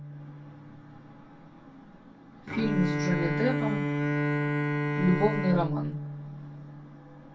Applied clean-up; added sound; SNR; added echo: none; Bowed string instrument; -1 dB; reverberation time 0.2 s.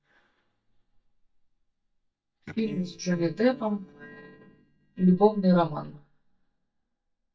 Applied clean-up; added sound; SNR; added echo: neural mask model DeepFilterNet 3.